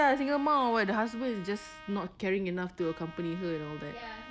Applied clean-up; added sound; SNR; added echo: none; Trumpet; 18 dB; none.